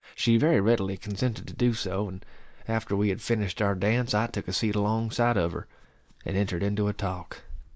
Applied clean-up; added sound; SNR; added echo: neural mask model DeepFilterNet 3.